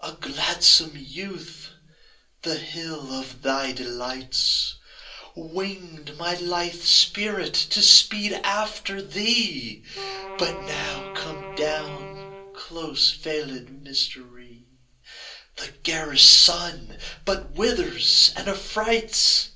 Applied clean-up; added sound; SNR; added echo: none; Wind instrument, woodwind instrument; 14 dB; reverberation time 0.3 s.